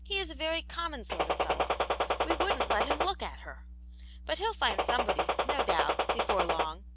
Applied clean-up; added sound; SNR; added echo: none; Gunshot, gunfire; -5 dB; none.